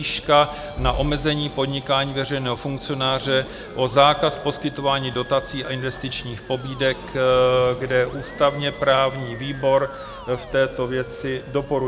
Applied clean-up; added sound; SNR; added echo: none; Musical instrument; 20 dB; none.